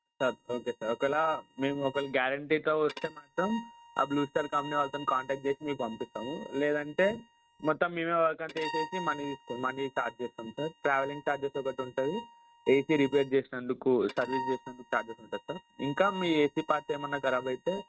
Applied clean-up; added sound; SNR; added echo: neural mask model RNNoise.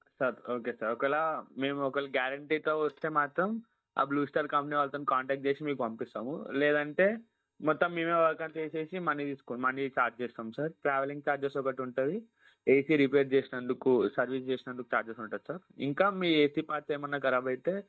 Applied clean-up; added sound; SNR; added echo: neural mask model DeepFilterNet 3.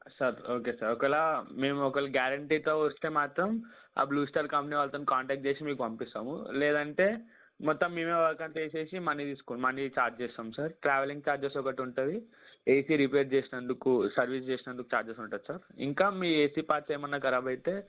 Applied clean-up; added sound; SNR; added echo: neural mask model Resemble Enhance denoiser.